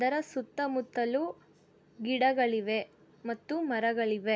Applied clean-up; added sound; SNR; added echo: none; none; none; none.